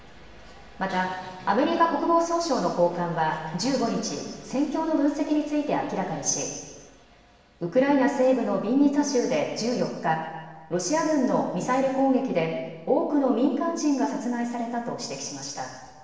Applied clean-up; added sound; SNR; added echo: none; none; none; reverberation time 1.2 s.